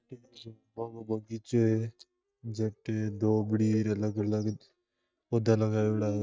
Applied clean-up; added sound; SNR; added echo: neural mask model DeepFilterNet 3.